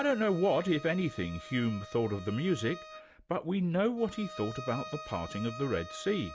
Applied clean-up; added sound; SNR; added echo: none; Bowed string instrument; 15 dB; none.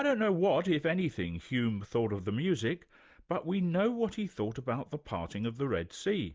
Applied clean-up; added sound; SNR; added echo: none; none; none; none.